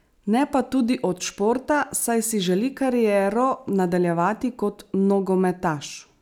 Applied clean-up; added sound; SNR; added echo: none; none; none; none.